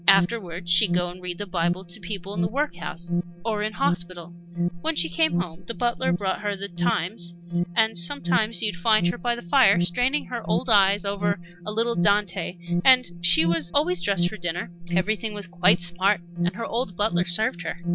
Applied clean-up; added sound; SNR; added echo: none; Alarm; 4 dB; none.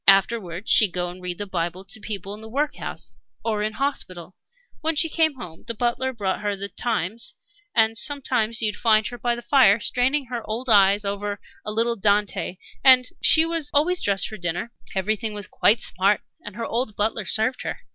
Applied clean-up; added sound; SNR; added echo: none; none; none; none.